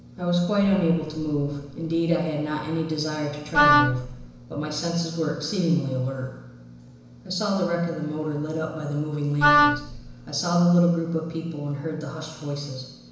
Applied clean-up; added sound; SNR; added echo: none; Wind instrument, woodwind instrument; -4 dB; reverberation time 1.0 s.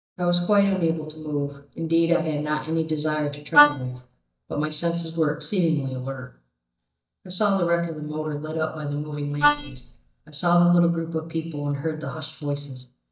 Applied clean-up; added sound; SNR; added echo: neural mask model DeepFilterNet 3.